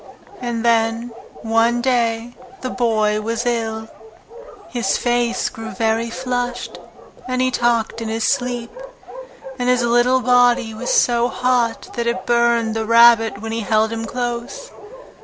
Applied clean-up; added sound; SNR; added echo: none; Bark; 14 dB; none.